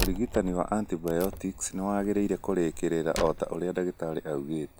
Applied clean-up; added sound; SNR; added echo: none; Wood; 9 dB; none.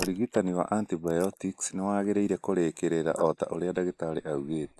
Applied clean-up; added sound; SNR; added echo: neural mask model Resemble Enhance denoiser.